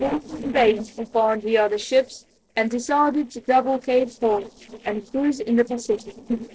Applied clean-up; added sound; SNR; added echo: neural separator model SepFormer DNS4.